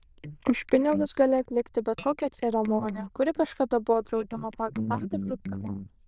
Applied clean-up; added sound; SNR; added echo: neural diffusion model UNIVERSE++.